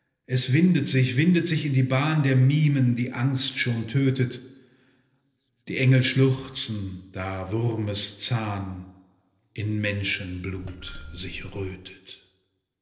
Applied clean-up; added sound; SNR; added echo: neural separator model SepFormer DNS4.